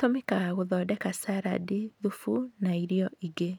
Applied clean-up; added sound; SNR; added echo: none; none; none; none.